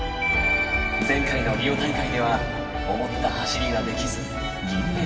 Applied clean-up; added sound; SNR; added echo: none; Snare drum; 18 dB; reverberation time 2.6 s.